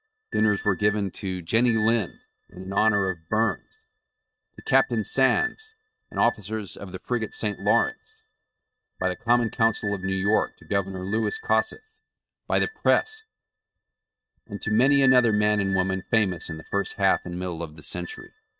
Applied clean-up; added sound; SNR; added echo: neural mask model RNNoise.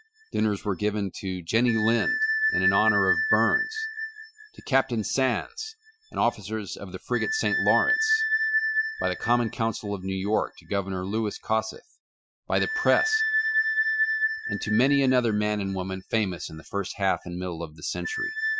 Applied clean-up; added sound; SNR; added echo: classical method Wiener filter.